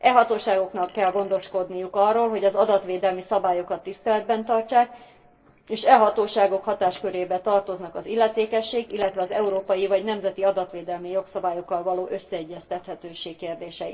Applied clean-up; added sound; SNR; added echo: neural separator model SepFormer DNS4.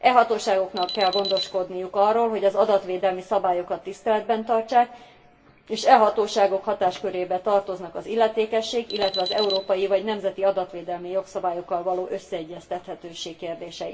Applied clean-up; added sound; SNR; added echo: none; Alarm; 11 dB; reverberation time 0.2 s.